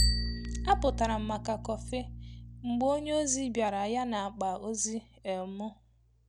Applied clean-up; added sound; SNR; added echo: none; Bicycle bell + Bowed string instrument; 4 dB; none.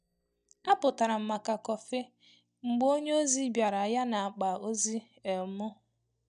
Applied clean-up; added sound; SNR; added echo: neural mask model DeepFilterNet 3.